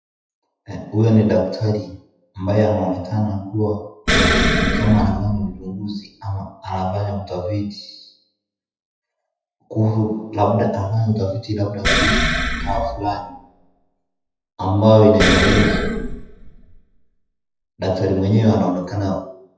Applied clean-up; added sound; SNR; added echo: classical method WPE with log-MMSE.